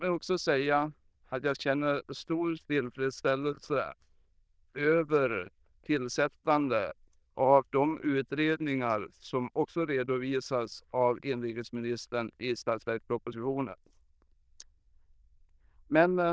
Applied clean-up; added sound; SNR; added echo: neural diffusion model UNIVERSE++.